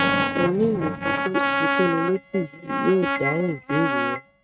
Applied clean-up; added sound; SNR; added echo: neural mask model RNNoise.